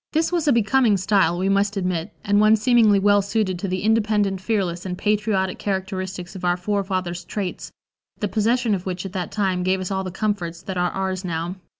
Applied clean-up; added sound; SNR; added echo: none; none; none; none.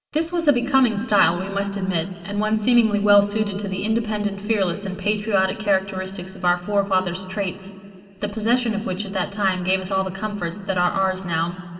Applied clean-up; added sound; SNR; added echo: none; none; none; reverberation time 2.3 s.